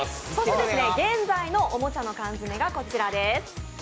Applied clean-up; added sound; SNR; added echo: none; none; none; none.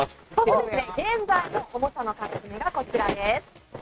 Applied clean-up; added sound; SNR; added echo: neural mask model RNNoise.